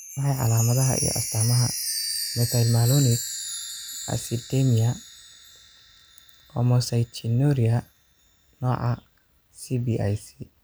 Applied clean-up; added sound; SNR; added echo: none; Chime; 9 dB; none.